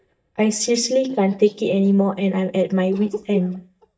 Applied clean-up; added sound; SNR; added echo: neural mask model DeepFilterNet 3.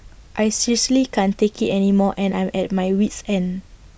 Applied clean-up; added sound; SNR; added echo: none; none; none; none.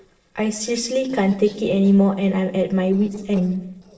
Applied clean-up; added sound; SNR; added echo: neural separator model SepFormer DNS4.